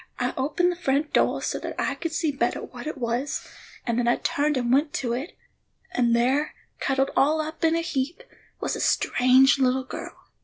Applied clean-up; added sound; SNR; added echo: none; none; none; none.